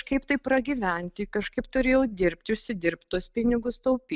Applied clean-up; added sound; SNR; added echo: none; none; none; none.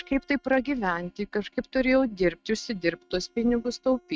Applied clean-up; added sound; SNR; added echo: neural mask model RNNoise.